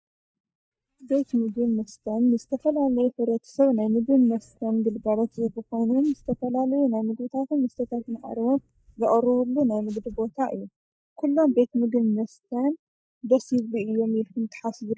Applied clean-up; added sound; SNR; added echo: neural mask model DeepFilterNet 3.